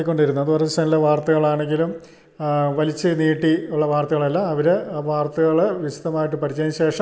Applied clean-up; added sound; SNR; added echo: none; none; none; none.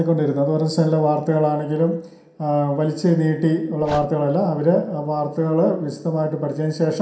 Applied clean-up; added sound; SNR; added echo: none; Dog; 17 dB; reverberation time 0.5 s.